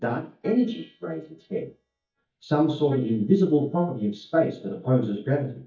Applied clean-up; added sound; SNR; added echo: neural mask model DeepFilterNet 3.